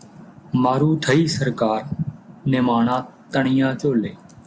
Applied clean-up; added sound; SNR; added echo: none; none; none; none.